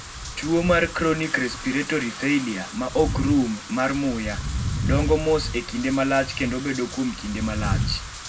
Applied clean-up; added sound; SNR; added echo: none; Wind / Rain; 5 dB; reverberation time 0.3 s.